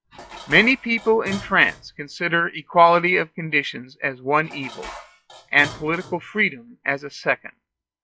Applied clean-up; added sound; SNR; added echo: classical method log-MMSE.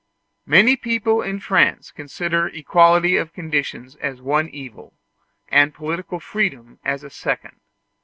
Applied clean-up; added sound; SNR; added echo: none; none; none; none.